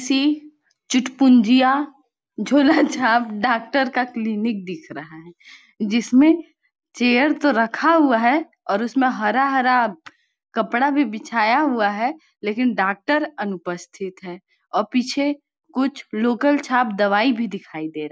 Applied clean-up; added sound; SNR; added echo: none; none; none; none.